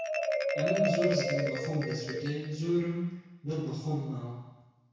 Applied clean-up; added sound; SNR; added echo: none; Marimba, xylophone; 0 dB; reverberation time 1.1 s.